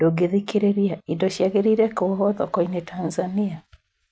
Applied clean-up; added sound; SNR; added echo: none; none; none; none.